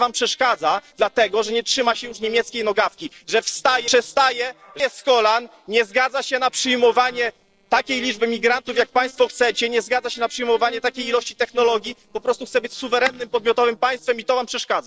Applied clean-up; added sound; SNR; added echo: neural separator model SepFormer DNS4.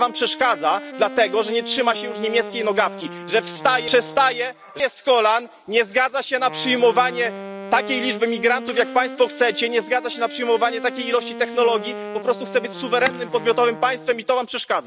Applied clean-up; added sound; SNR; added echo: none; Wind instrument, woodwind instrument; 13 dB; none.